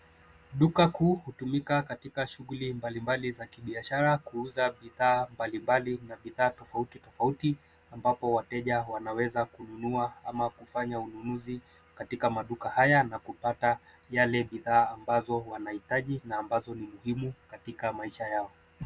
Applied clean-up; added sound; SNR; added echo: none; none; none; none.